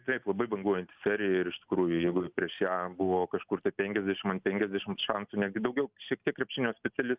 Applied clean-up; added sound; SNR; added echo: none; none; none; none.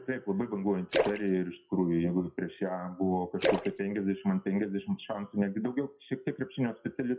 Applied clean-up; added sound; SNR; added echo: classical method WPE with log-MMSE.